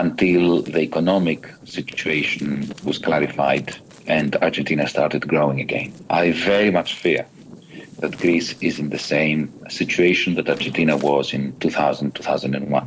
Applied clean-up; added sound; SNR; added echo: neural separator model SepFormer DNS4.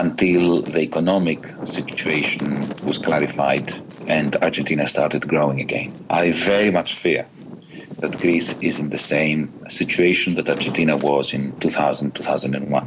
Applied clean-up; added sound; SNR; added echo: none; Wind; 13 dB; none.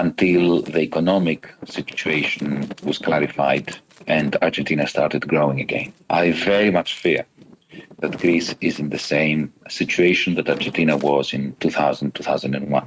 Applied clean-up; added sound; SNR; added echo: neural mask model RNNoise.